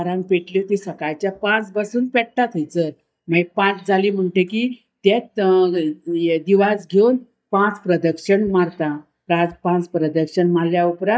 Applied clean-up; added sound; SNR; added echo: neural mask model DeepFilterNet 3.